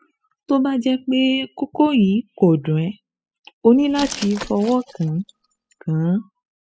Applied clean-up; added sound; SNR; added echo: classical method spectral subtraction.